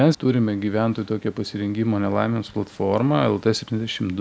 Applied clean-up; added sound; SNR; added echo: none; none; none; none.